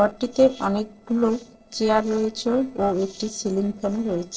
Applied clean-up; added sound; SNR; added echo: neural separator model SepFormer DNS4.